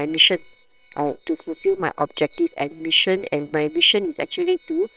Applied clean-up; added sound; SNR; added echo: neural separator model SepFormer WHAM!.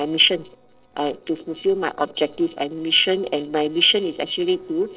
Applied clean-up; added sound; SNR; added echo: neural separator model SepFormer DNS4.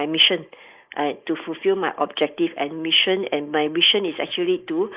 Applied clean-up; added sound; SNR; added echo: neural mask model Resemble Enhance denoiser.